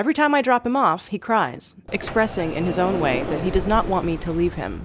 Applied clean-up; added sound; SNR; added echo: none; Sliding door; 9 dB; none.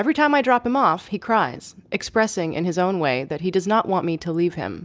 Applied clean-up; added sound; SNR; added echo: none; none; none; none.